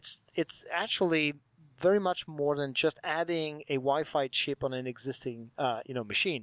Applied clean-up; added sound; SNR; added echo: none; none; none; none.